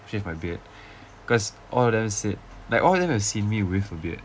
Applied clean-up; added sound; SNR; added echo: none; none; none; none.